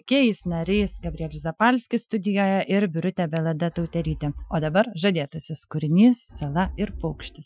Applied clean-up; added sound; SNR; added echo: classical method Wiener filter.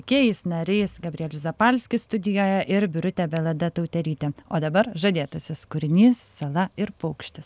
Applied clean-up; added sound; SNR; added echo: none; none; none; none.